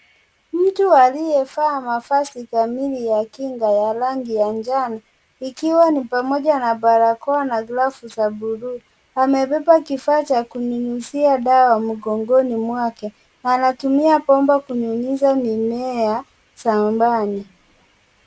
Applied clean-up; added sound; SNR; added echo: none; none; none; none.